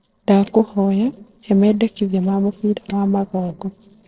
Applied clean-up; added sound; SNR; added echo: neural separator model SepFormer DNS4.